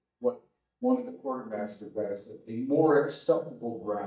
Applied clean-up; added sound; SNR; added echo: neural mask model DeepFilterNet 3.